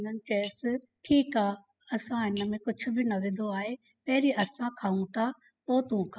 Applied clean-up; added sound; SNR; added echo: classical method spectral subtraction.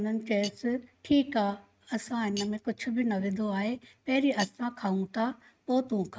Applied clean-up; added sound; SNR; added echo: neural mask model RNNoise.